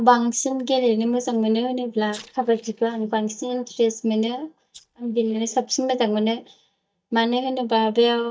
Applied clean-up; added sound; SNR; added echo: neural mask model DeepFilterNet 3.